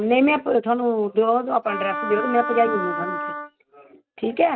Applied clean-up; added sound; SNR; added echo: neural mask model RNNoise.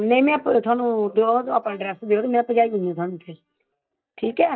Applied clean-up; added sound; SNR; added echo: neural mask model DeepFilterNet 3.